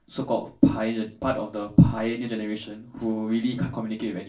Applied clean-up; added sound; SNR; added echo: none; none; none; reverberation time 0.3 s.